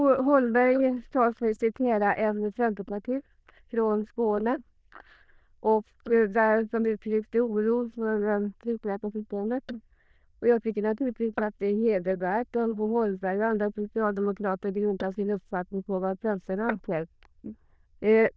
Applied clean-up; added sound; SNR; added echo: neural diffusion model UNIVERSE++.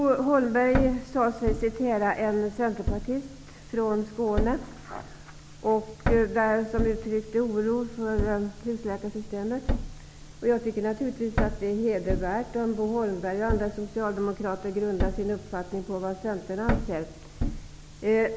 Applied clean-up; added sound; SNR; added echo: none; Thump, thud; 6 dB; none.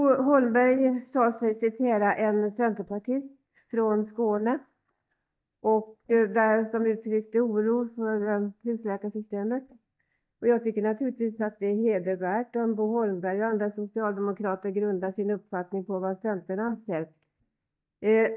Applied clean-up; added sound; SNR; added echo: neural mask model DeepFilterNet 3.